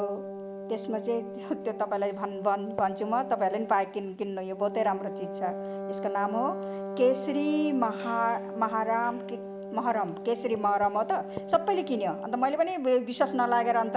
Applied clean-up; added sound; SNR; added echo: none; Wind instrument, woodwind instrument; 9 dB; none.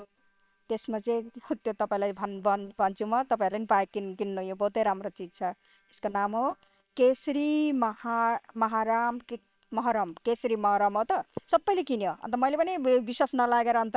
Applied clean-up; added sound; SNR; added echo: neural separator model SepFormer WHAM!.